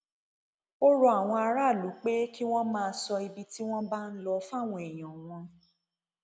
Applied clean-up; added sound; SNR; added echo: none; none; none; none.